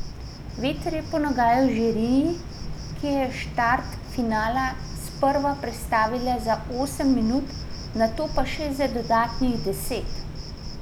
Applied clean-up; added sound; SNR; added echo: none; Cricket; 8 dB; none.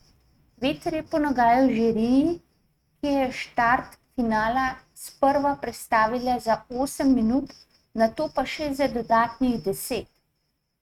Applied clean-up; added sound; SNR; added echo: neural mask model RNNoise.